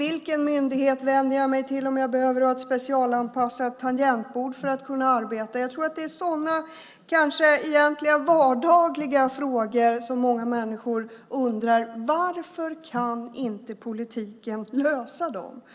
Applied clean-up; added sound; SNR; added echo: none; none; none; none.